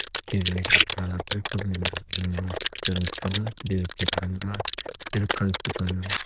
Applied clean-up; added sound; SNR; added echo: neural diffusion model UNIVERSE++.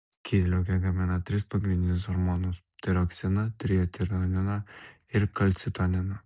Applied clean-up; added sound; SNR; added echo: none; none; none; none.